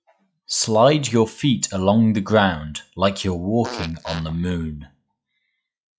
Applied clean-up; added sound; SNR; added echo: classical method log-MMSE.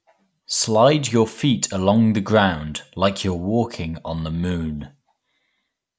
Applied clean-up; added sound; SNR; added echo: none; none; none; none.